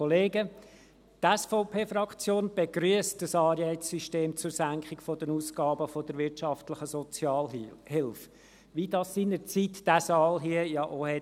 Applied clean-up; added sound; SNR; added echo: none; none; none; none.